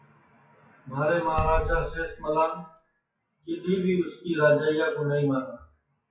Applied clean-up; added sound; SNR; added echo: classical method WPE with log-MMSE.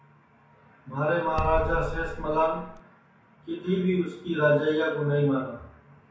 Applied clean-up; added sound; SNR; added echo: none; Bass drum; 5 dB; reverberation time 0.5 s.